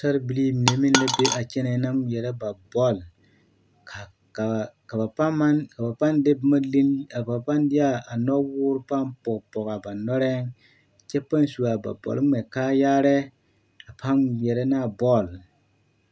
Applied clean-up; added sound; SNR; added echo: none; Coin (dropping); 0 dB; none.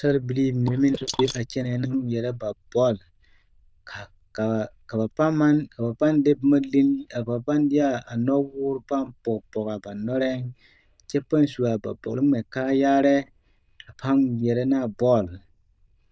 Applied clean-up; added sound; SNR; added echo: neural diffusion model UNIVERSE++.